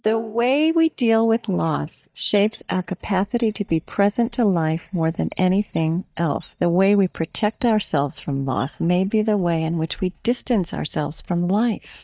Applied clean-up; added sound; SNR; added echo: neural mask model DeepFilterNet 3.